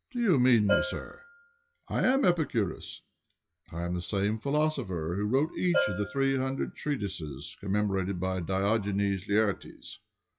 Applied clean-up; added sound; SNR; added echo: classical method WPE with log-MMSE.